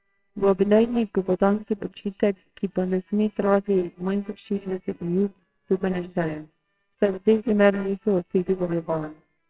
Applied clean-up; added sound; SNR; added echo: neural separator model SepFormer WHAMR!.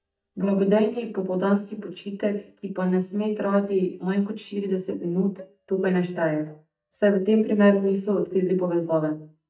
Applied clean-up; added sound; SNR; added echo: neural mask model DeepFilterNet 3.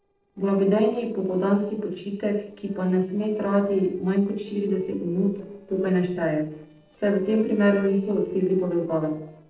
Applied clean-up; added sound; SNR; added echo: neural separator model SepFormer DNS4.